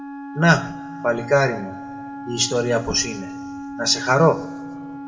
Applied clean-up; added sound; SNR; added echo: none; Wind instrument, woodwind instrument; 11 dB; reverberation time 1.2 s.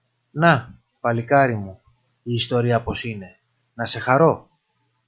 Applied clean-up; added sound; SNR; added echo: none; none; none; none.